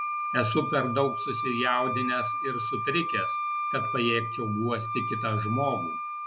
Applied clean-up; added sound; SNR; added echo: none; Wind instrument, woodwind instrument; 1 dB; none.